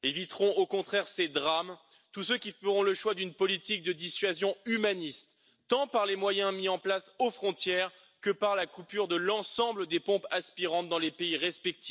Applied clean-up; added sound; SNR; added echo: none; none; none; none.